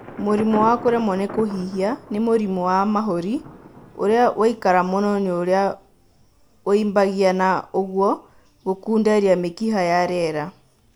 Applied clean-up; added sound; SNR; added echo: none; Thunder; 19 dB; none.